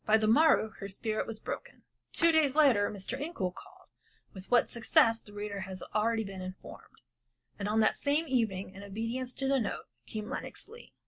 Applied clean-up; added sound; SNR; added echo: none; none; none; none.